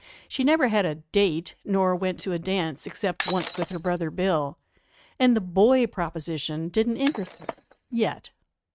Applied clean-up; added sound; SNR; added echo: neural mask model RNNoise.